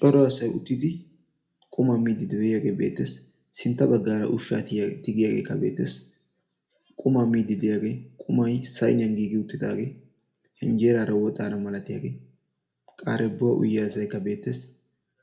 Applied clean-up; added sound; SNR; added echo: none; none; none; reverberation time 0.3 s.